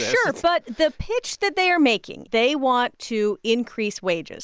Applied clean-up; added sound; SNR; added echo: none; none; none; none.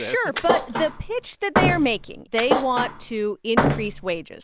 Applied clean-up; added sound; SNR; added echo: none; Thump, thud; 0 dB; none.